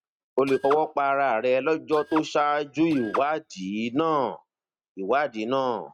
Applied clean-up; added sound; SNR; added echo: neural mask model RNNoise.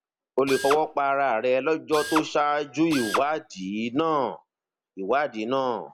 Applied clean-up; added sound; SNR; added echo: none; Drill; 7 dB; none.